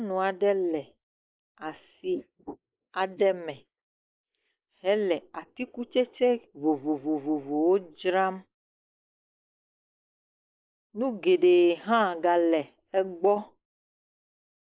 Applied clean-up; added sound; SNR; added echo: neural mask model Resemble Enhance denoiser.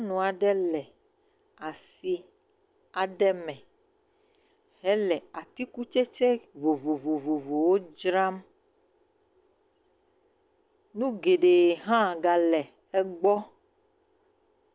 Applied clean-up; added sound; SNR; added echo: none; none; none; none.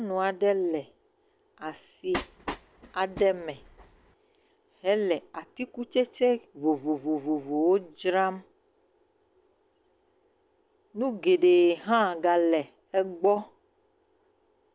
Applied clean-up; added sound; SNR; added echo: none; Train; 12 dB; none.